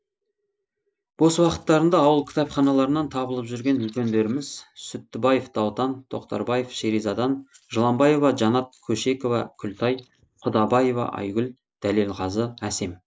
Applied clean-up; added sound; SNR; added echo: neural mask model Resemble Enhance denoiser.